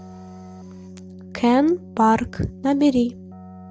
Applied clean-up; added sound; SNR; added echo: none; Keyboard (musical); 17 dB; none.